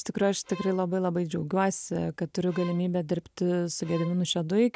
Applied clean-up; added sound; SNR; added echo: none; Bowed string instrument; 19 dB; none.